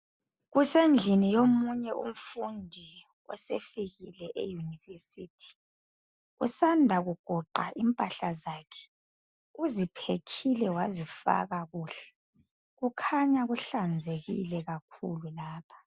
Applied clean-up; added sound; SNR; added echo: none; none; none; none.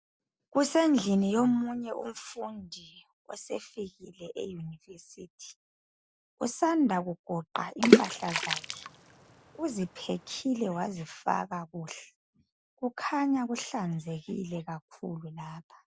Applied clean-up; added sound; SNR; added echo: none; Water / Splash, splatter; -4 dB; none.